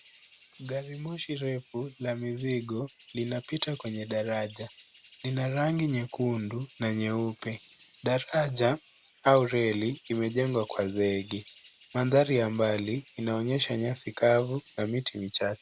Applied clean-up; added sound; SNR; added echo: none; Bird; 16 dB; none.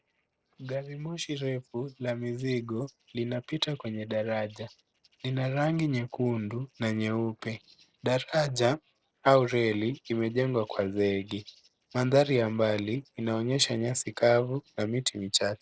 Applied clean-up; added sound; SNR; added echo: neural separator model SepFormer DNS4.